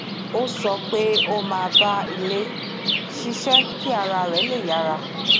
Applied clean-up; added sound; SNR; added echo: none; Chirp, tweet; -1 dB; none.